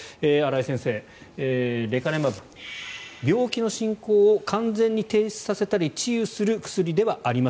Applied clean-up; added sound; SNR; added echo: none; none; none; none.